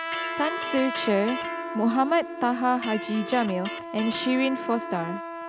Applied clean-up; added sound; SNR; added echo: none; Trumpet + Electric guitar; 7 dB; none.